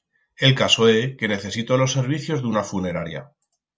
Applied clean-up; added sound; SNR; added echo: none; none; none; none.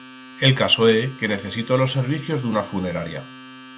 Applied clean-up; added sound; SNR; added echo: none; Domestic sounds, home sounds; 19 dB; none.